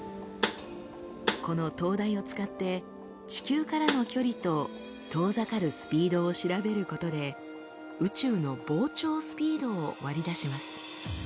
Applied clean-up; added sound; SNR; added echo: none; Snare drum; 3 dB; none.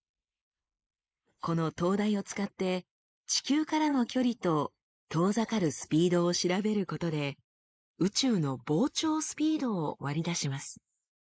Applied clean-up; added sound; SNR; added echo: neural mask model Resemble Enhance denoiser.